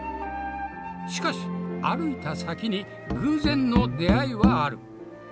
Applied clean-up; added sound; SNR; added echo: none; Musical instrument; -2 dB; none.